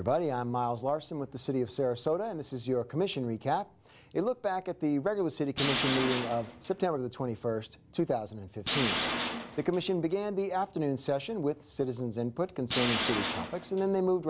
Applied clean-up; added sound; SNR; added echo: none; Tools; 3 dB; none.